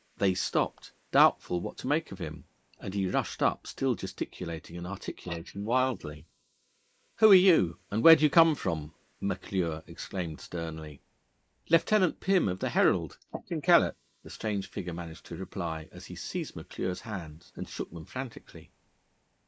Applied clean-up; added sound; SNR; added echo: neural mask model Resemble Enhance denoiser.